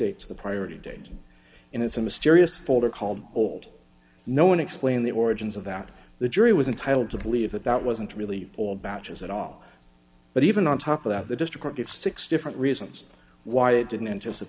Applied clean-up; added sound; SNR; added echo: none; none; none; none.